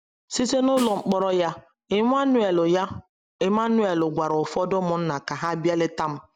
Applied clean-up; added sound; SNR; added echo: none; Snare drum; 19 dB; none.